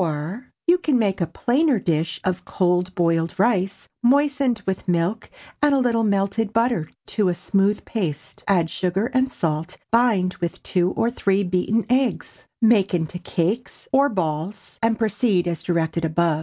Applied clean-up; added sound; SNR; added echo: none; none; none; none.